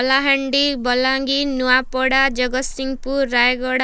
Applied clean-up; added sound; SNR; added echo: neural mask model Resemble Enhance denoiser.